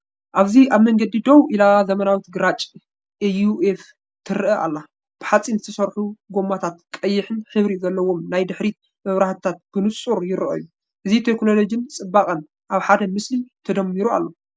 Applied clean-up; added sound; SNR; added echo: none; none; none; none.